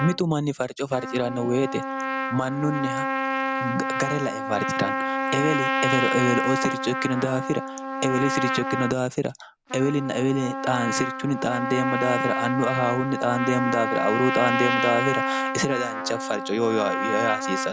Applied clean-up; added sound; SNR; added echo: none; Trumpet; 2 dB; none.